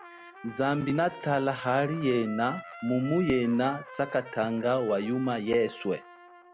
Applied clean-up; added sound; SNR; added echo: none; Trumpet; 16 dB; none.